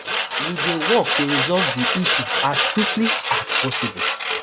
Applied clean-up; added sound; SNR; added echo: none; Sawing; -2 dB; none.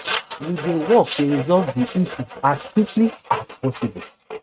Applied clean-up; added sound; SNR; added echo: neural mask model RNNoise.